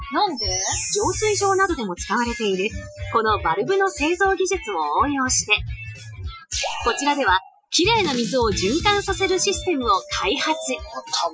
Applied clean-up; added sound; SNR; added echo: classical method Wiener filter.